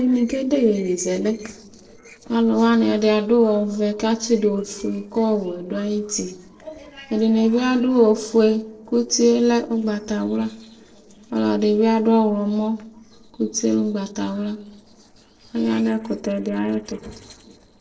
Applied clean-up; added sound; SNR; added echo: neural separator model SepFormer DNS4.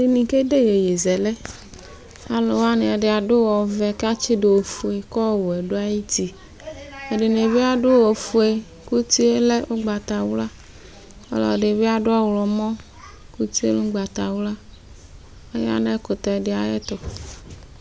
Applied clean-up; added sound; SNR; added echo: none; none; none; none.